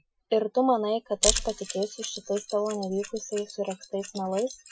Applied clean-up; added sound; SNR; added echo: classical method Wiener filter.